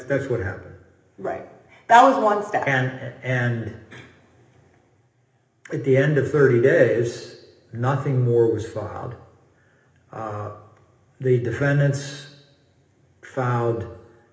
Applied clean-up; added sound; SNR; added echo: none; none; none; reverberation time 1.0 s.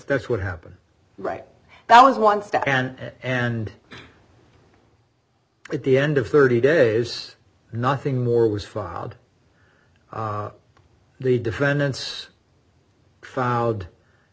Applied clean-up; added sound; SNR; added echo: none; none; none; none.